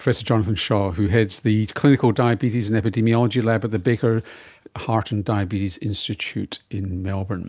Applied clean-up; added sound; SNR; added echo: none; none; none; none.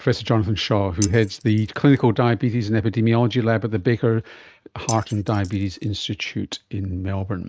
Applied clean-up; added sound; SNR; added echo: neural mask model RNNoise.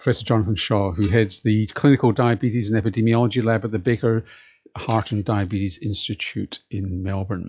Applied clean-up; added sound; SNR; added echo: classical method log-MMSE.